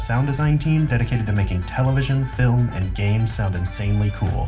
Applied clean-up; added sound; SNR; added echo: none; none; none; reverberation time 0.8 s.